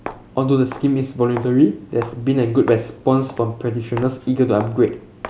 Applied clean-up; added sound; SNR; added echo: none; Walk, footsteps; 18 dB; none.